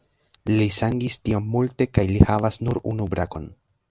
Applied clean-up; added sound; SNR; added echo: none; none; none; none.